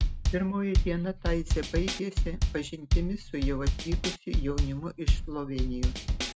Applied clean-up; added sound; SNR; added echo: none; Drum kit; -5 dB; none.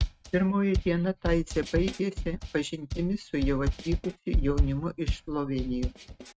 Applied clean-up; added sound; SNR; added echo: neural mask model RNNoise.